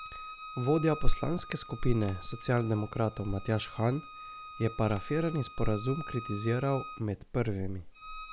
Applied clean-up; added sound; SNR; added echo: none; Splash, splatter + Bowed string instrument; 16 dB; none.